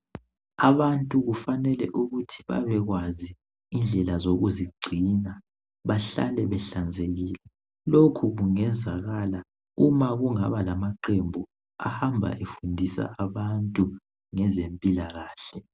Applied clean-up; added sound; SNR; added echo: none; none; none; none.